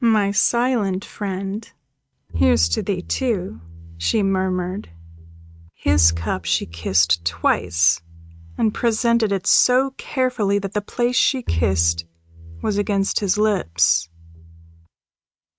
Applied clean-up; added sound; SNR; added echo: neural mask model RNNoise.